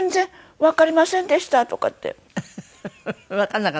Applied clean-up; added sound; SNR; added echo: none; none; none; none.